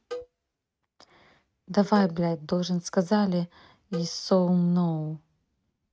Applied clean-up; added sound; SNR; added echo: neural mask model RNNoise.